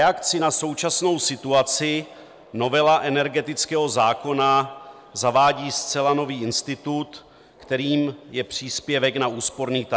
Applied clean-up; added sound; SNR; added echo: none; none; none; none.